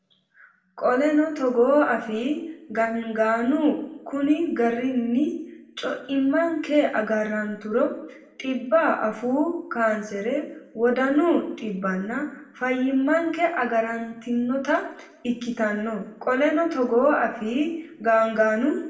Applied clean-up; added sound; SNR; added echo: none; none; none; reverberation time 0.6 s.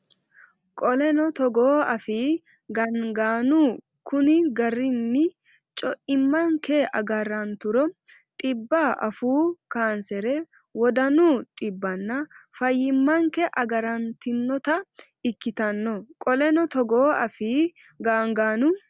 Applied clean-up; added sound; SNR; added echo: none; none; none; none.